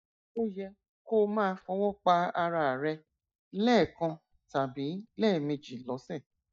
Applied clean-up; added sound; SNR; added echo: neural mask model DeepFilterNet 3.